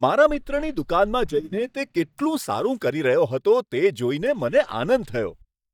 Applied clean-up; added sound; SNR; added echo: neural mask model DeepFilterNet 3.